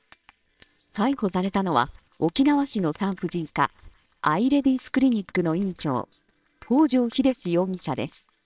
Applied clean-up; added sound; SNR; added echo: neural separator model SepFormer WHAMR!.